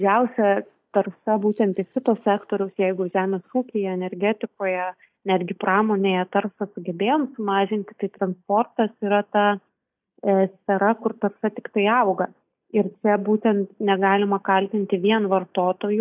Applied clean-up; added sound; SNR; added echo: neural mask model DeepFilterNet 3.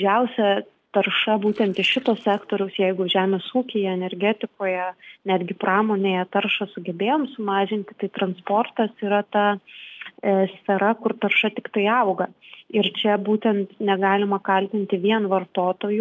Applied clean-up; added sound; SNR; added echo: neural separator model SepFormer DNS4.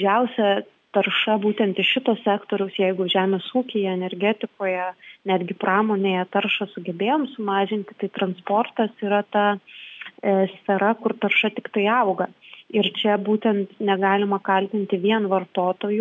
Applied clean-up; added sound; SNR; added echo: none; none; none; none.